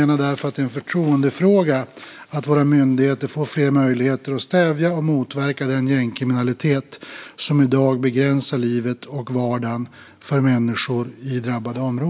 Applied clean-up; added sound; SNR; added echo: none; none; none; none.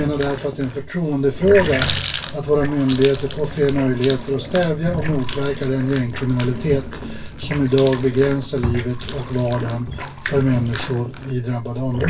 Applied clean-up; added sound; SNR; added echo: none; Water tap, faucet; 7 dB; reverberation time 0.2 s.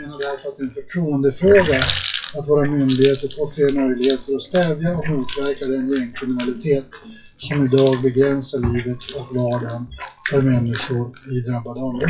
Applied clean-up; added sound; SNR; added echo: classical method WPE with log-MMSE.